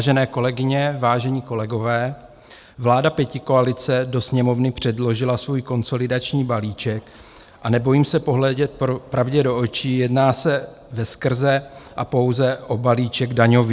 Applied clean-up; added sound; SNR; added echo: none; none; none; none.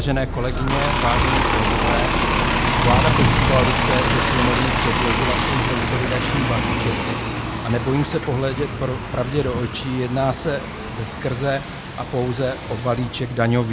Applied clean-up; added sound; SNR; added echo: none; Bus; -2 dB; none.